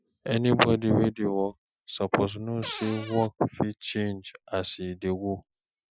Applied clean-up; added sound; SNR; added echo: classical method Wiener filter.